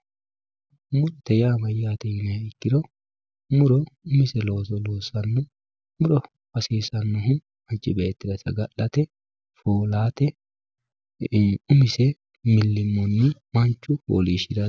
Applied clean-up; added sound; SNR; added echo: none; none; none; none.